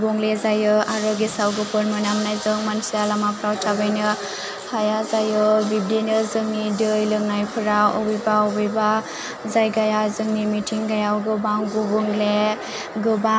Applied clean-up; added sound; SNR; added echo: none; none; none; none.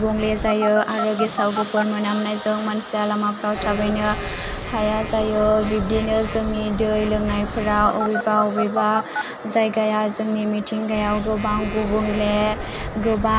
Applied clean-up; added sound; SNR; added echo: none; Telephone; 9 dB; none.